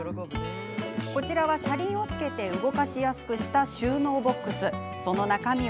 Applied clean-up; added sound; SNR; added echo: none; none; none; none.